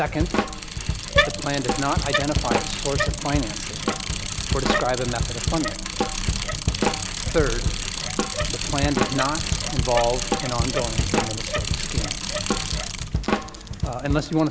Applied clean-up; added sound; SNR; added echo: none; Bicycle + Drum kit; -3 dB; none.